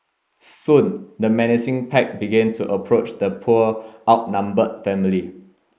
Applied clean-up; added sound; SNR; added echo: neural mask model Resemble Enhance denoiser.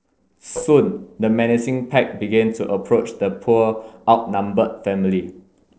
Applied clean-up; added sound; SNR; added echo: neural separator model SepFormer DNS4.